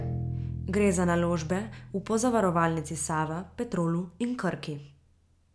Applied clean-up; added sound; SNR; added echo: none; Bowed string instrument; 10 dB; none.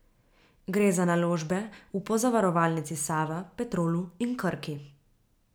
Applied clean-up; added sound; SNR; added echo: none; none; none; none.